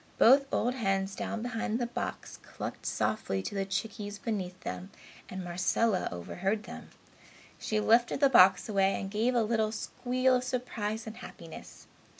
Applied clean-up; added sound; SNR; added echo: none; none; none; none.